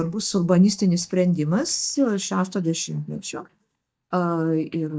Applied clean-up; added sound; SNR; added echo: neural mask model DeepFilterNet 3.